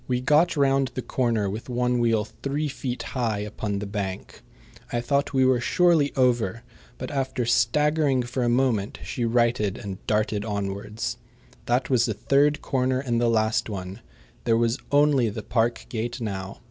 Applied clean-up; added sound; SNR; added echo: none; none; none; none.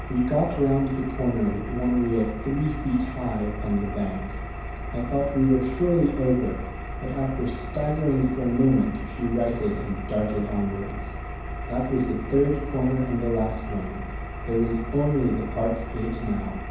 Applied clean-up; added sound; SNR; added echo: none; Engine; 7 dB; reverberation time 0.9 s.